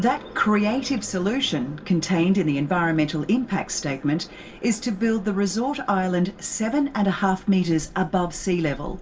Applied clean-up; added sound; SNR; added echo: none; none; none; reverberation time 0.2 s.